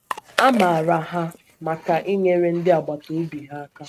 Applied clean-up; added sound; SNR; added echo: neural mask model RNNoise.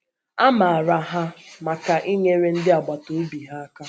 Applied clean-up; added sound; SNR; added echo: none; none; none; none.